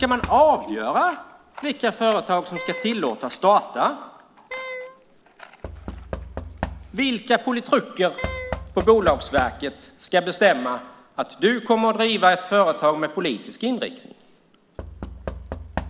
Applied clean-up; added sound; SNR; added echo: none; Wind instrument, woodwind instrument + Knock / Wood; 14 dB; none.